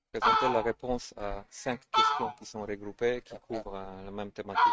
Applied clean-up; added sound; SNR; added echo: neural mask model RNNoise.